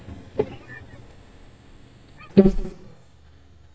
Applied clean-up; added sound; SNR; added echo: neural mask model DeepFilterNet 3.